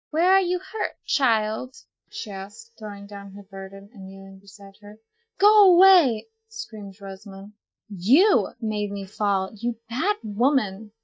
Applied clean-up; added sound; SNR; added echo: neural mask model DeepFilterNet 3.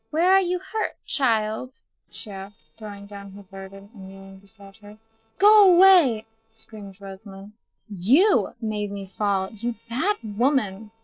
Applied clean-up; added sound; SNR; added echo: neural separator model SepFormer DNS4.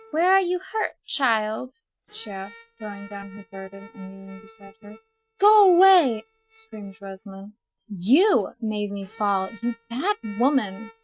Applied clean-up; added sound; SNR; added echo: neural mask model RNNoise.